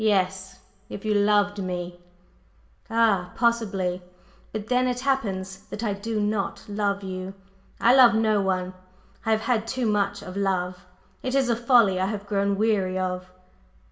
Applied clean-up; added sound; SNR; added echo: none; none; none; reverberation time 0.6 s.